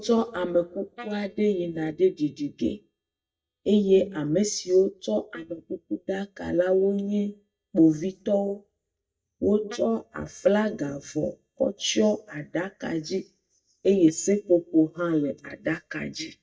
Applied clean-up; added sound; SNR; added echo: neural mask model DeepFilterNet 3.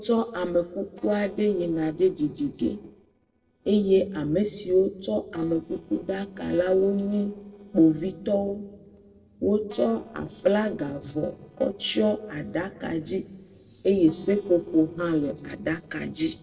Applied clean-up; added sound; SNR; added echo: neural separator model SepFormer DNS4.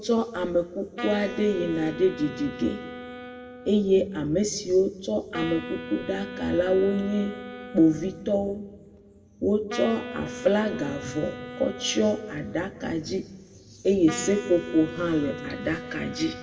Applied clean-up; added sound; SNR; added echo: none; Wind instrument, woodwind instrument; 13 dB; reverberation time 1.0 s.